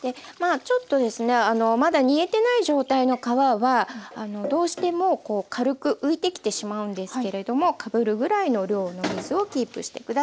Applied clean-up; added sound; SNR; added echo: none; none; none; none.